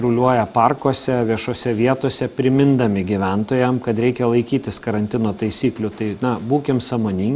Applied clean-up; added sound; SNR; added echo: none; none; none; none.